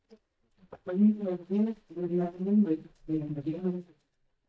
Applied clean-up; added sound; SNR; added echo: neural mask model DeepFilterNet 3.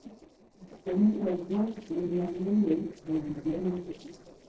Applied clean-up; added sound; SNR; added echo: neural separator model SepFormer DNS4.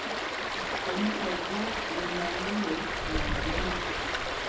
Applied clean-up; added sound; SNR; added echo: none; Stream; -4 dB; reverberation time 0.6 s.